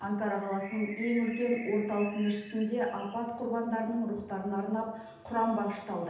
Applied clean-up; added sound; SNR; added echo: none; Bird; 15 dB; reverberation time 0.9 s.